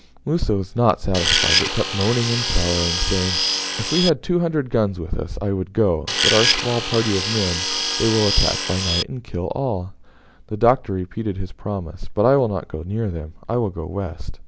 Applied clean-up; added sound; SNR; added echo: none; Tools; 0 dB; none.